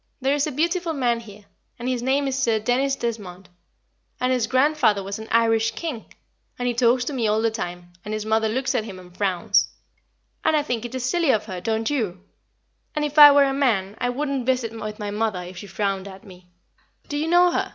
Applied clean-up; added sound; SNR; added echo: none; none; none; none.